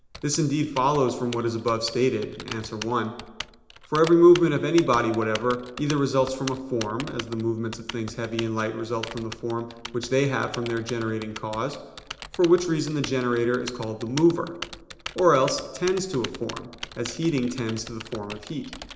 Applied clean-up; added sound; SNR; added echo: none; Typing; 15 dB; reverberation time 0.8 s.